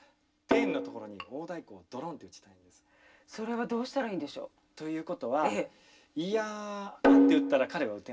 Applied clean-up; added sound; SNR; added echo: none; none; none; reverberation time 0.1 s.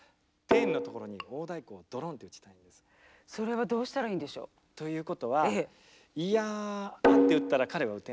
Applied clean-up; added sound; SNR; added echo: none; none; none; none.